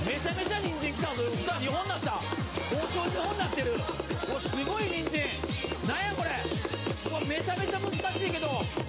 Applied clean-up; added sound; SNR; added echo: none; none; none; none.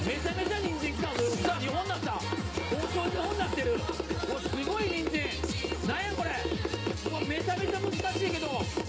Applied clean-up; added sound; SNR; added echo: none; Skateboard; 11 dB; reverberation time 0.3 s.